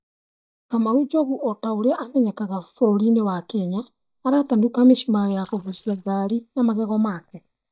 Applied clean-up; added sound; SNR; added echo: neural mask model DeepFilterNet 3.